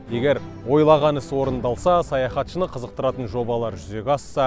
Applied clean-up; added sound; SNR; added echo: none; none; none; none.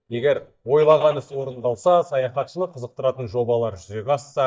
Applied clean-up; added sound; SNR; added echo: neural mask model DeepFilterNet 3.